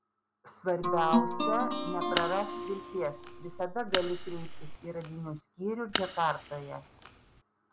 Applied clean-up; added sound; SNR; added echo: none; Guitar + Fire; -2 dB; none.